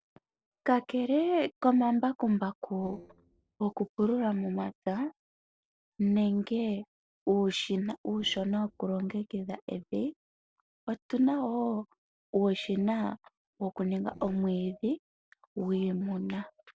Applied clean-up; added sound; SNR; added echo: neural separator model SepFormer DNS4.